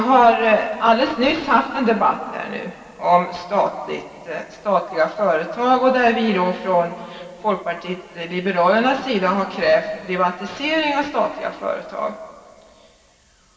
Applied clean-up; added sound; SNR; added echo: none; none; none; reverberation time 2.3 s.